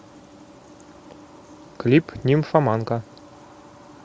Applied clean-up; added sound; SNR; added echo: none; none; none; none.